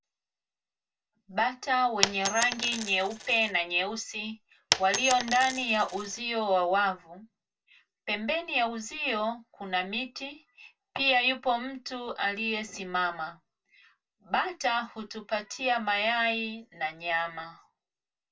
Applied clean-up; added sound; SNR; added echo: none; Coin (dropping); 3 dB; reverberation time 0.1 s.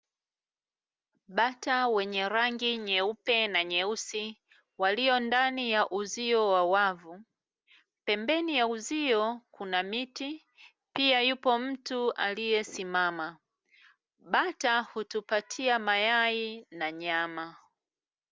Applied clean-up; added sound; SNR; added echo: none; none; none; none.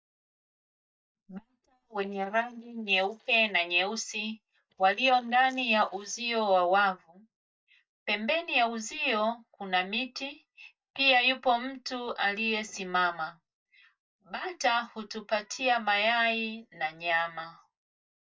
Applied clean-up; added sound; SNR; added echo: neural mask model DeepFilterNet 3.